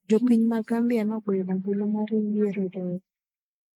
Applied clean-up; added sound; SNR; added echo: neural mask model Resemble Enhance denoiser.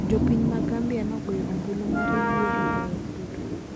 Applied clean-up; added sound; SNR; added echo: none; Thunder / Rain + Wind instrument, woodwind instrument; -3 dB; none.